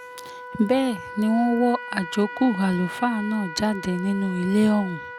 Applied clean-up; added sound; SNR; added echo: none; Trumpet; 12 dB; none.